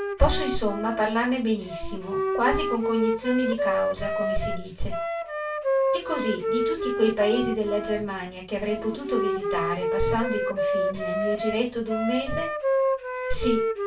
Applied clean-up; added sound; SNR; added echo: none; Wind instrument, woodwind instrument; 1 dB; reverberation time 0.2 s.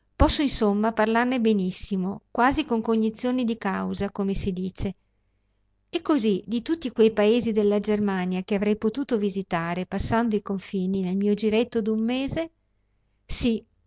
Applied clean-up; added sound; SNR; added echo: none; none; none; none.